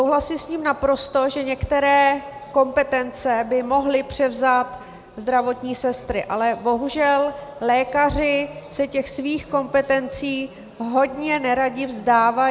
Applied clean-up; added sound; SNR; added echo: none; none; none; none.